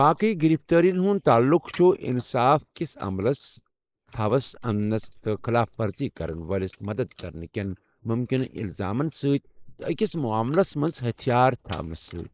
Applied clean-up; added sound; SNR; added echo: neural mask model Resemble Enhance denoiser.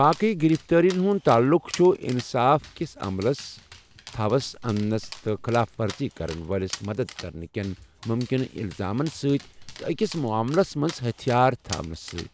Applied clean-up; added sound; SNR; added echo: none; Dog; 18 dB; none.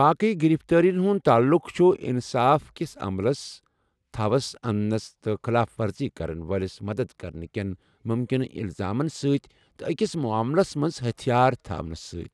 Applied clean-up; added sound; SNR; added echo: none; none; none; none.